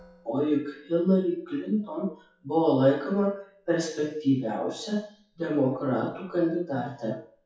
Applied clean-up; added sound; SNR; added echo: classical method WPE with log-MMSE.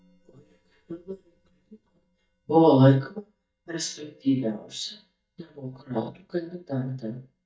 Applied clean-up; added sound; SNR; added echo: neural mask model DeepFilterNet 3.